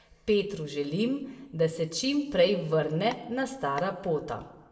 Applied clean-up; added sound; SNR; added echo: none; Telephone; 16 dB; reverberation time 0.8 s.